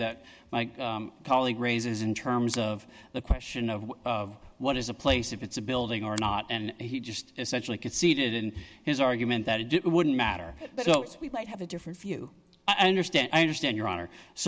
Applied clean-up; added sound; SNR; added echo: none; Finger snapping; 20 dB; none.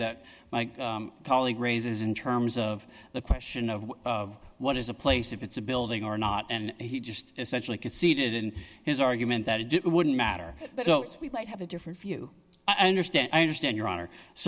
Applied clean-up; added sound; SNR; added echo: none; none; none; none.